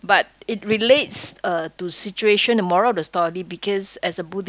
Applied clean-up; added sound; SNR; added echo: none; none; none; none.